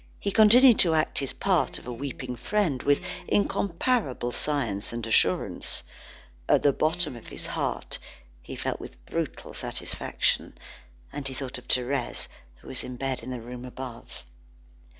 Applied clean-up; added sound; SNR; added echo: none; Electric guitar; 19 dB; none.